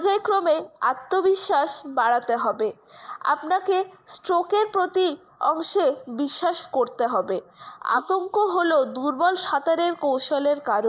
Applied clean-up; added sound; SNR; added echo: neural mask model Resemble Enhance denoiser.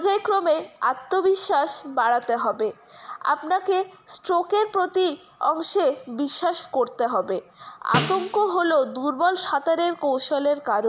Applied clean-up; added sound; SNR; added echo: none; Snare drum; 8 dB; none.